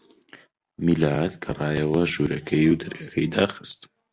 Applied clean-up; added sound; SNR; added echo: none; none; none; none.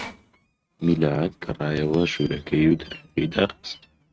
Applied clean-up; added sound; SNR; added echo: neural mask model RNNoise.